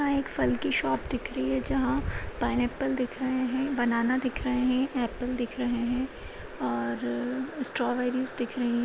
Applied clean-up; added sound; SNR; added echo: none; none; none; none.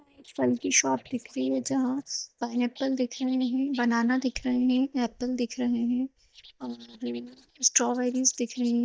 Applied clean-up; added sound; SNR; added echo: neural mask model DeepFilterNet 3.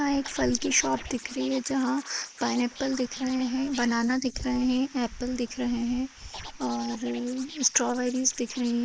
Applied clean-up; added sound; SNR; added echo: neural mask model Resemble Enhance denoiser.